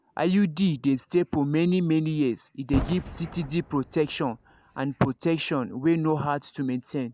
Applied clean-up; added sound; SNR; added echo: none; Boom; 12 dB; none.